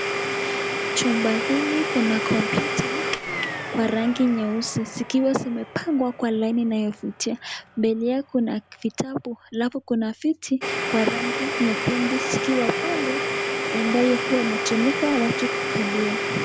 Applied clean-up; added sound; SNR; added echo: none; Domestic sounds, home sounds; 3 dB; none.